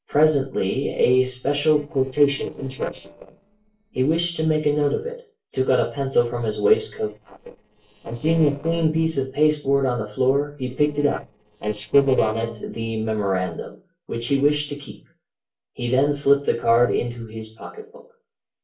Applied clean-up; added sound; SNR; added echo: neural separator model SepFormer DNS4.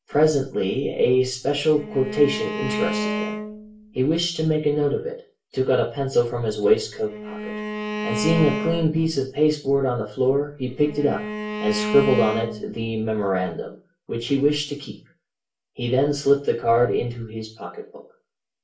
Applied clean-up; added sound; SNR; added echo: none; Bowed string instrument; 6 dB; reverberation time 0.3 s.